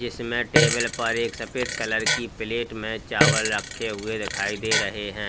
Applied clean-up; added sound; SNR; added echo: none; Fart; -1 dB; none.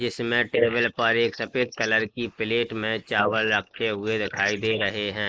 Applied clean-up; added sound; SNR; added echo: neural mask model Resemble Enhance denoiser.